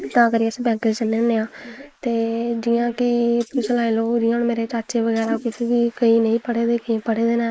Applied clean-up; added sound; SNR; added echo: neural mask model Resemble Enhance denoiser.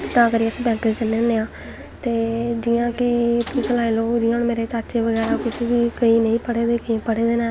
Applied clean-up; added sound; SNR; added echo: none; Mechanisms; 15 dB; none.